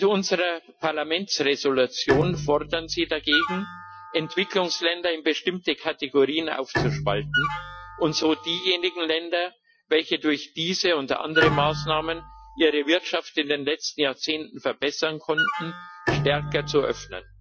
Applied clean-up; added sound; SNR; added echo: classical method Wiener filter.